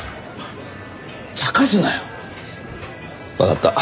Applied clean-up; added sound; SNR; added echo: none; none; none; none.